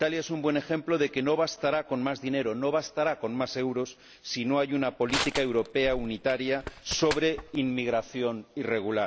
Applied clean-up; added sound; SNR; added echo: none; Crushing; 9 dB; none.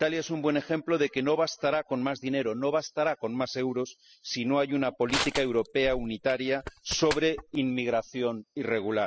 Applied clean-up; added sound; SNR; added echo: classical method spectral subtraction.